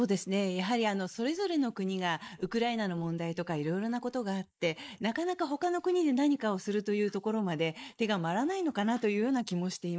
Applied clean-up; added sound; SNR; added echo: neural mask model Resemble Enhance denoiser.